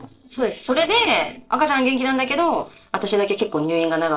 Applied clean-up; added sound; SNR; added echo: neural separator model SepFormer DNS4.